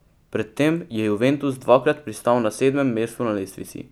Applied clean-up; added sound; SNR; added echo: none; none; none; none.